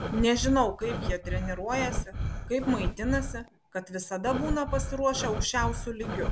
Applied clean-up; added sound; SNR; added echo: none; Breathing; 3 dB; none.